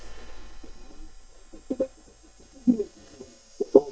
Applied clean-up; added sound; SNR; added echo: neural mask model DeepFilterNet 3.